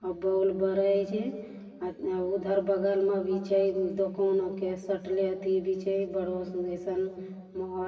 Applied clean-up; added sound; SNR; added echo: none; none; none; reverberation time 2.4 s.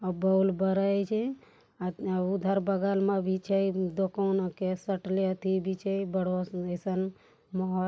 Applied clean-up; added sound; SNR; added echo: none; none; none; none.